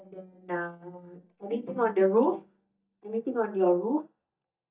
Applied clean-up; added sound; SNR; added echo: neural mask model DeepFilterNet 3.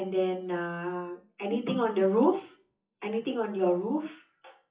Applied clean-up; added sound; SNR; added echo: classical method WPE with log-MMSE.